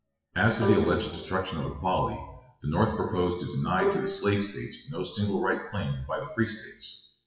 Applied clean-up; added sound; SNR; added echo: classical method WPE with log-MMSE.